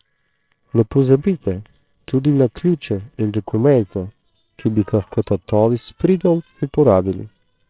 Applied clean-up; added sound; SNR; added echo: neural separator model SepFormer WHAMR!.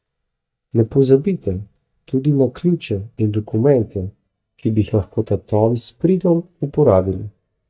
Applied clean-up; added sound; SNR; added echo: neural mask model DeepFilterNet 3.